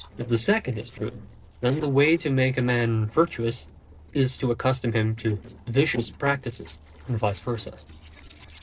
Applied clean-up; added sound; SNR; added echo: neural separator model SepFormer DNS4.